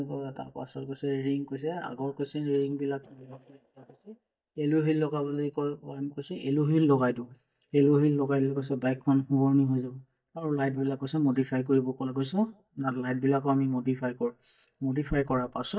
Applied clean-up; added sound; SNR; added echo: neural mask model DeepFilterNet 3.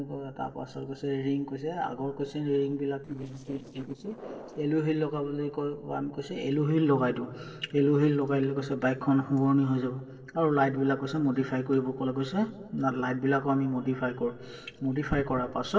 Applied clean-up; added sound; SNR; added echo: neural separator model SepFormer DNS4.